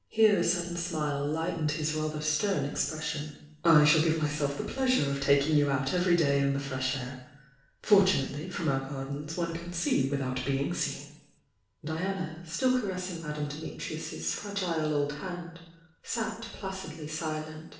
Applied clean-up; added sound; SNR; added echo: none; none; none; reverberation time 0.7 s.